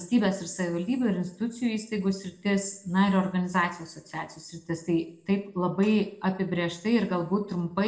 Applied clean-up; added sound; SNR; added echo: none; none; none; reverberation time 0.6 s.